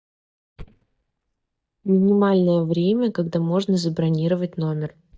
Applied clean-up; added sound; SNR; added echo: neural mask model DeepFilterNet 3.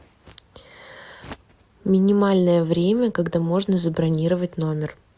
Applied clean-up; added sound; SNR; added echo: none; none; none; none.